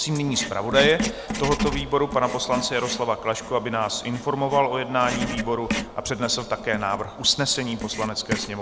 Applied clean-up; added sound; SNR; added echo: none; Writing; 8 dB; none.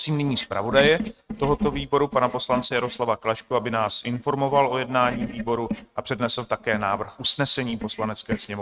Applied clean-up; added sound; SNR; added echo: neural mask model RNNoise.